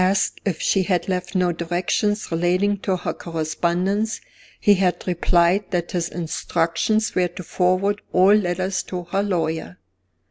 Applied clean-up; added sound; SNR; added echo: none; none; none; none.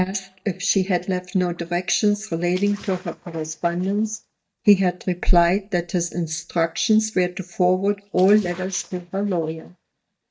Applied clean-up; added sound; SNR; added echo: neural mask model DeepFilterNet 3.